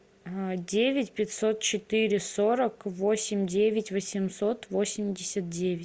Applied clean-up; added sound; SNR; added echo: none; none; none; none.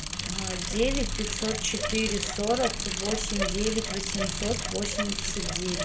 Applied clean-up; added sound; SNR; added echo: none; Bicycle; 0 dB; reverberation time 0.4 s.